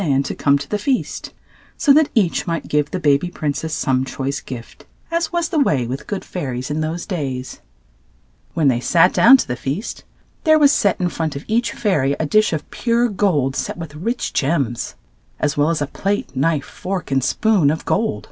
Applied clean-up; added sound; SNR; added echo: none; none; none; none.